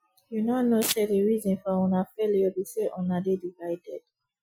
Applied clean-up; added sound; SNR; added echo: classical method Wiener filter.